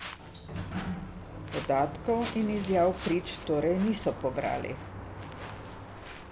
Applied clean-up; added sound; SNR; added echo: none; Sliding door + Walk, footsteps; 8 dB; none.